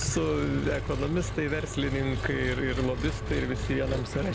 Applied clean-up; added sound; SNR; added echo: none; Engine; 3 dB; none.